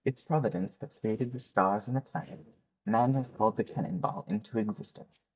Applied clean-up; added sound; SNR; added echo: neural mask model DeepFilterNet 3.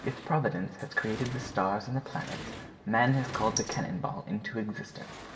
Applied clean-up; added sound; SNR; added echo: none; Sliding door; 11 dB; reverberation time 2.5 s.